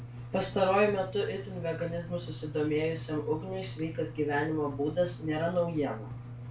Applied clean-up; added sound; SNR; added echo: none; Engine; 10 dB; reverberation time 0.3 s.